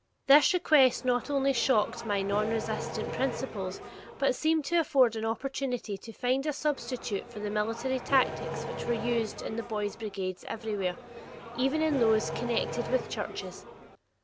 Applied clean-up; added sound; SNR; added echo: none; Accelerating, revving, vroom; 9 dB; none.